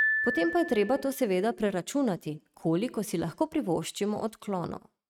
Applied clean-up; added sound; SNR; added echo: neural mask model RNNoise.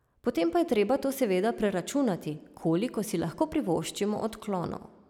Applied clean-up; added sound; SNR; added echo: none; none; none; none.